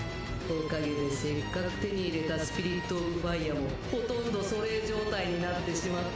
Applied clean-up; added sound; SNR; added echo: none; none; none; none.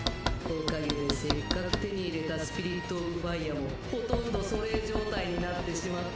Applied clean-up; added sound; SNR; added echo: none; Knock; 4 dB; none.